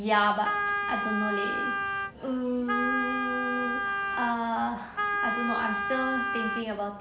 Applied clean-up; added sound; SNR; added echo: none; Wind instrument, woodwind instrument; 0 dB; none.